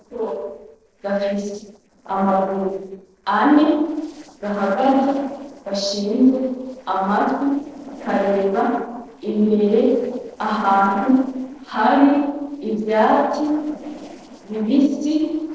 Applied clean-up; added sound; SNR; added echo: neural separator model SepFormer DNS4.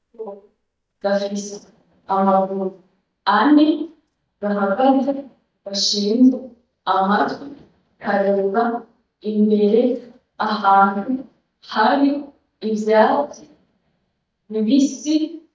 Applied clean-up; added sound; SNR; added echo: neural mask model DeepFilterNet 3.